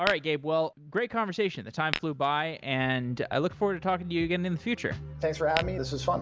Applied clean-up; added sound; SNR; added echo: none; Tap / Glass; 9 dB; none.